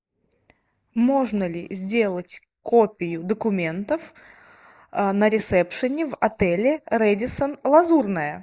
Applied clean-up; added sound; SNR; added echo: neural mask model Resemble Enhance denoiser.